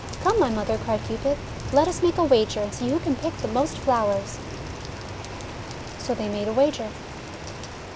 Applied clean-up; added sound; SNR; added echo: none; Rain; 9 dB; none.